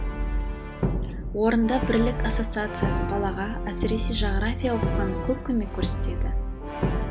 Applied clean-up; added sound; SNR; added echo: none; Brass instrument; -2 dB; none.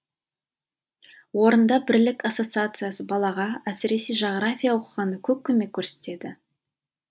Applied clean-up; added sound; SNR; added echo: none; none; none; none.